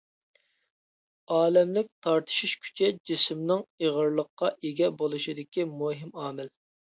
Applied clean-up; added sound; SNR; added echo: none; none; none; none.